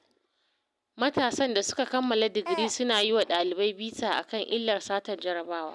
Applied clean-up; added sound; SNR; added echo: none; none; none; none.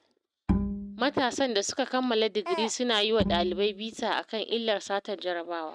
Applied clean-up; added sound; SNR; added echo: neural mask model RNNoise.